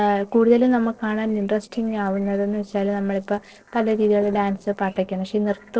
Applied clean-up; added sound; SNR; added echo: neural separator model SepFormer DNS4.